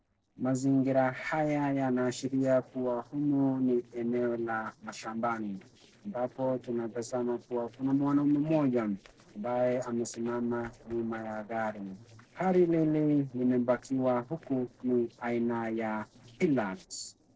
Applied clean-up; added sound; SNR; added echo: neural separator model SepFormer DNS4.